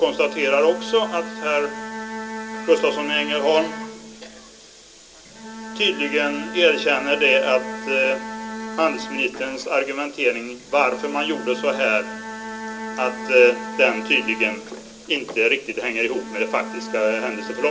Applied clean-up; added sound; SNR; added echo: none; Bowed string instrument; 11 dB; reverberation time 0.2 s.